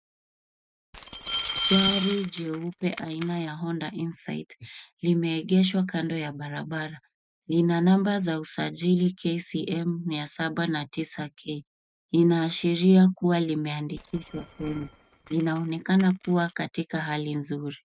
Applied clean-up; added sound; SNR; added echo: neural mask model RNNoise.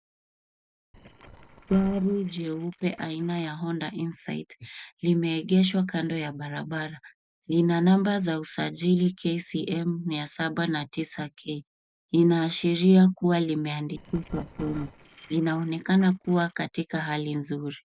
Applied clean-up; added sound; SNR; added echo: neural separator model SepFormer DNS4.